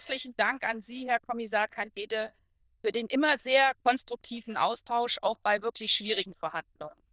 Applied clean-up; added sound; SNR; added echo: neural diffusion model UNIVERSE++.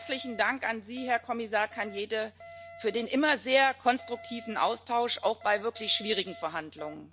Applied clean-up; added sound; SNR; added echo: none; Alarm; 19 dB; none.